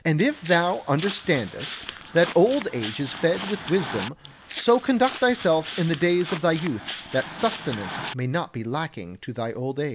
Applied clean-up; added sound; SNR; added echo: none; Walk, footsteps; 11 dB; none.